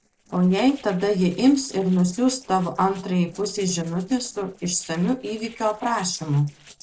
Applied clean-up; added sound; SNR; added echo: neural separator model SepFormer DNS4.